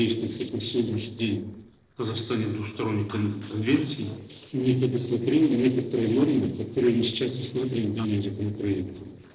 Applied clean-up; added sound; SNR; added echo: neural separator model SepFormer DNS4.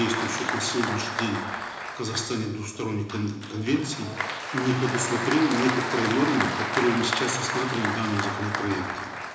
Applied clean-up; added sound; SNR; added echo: none; Applause; 3 dB; reverberation time 1.0 s.